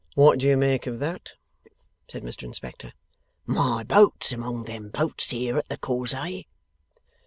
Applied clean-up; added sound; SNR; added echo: none; none; none; none.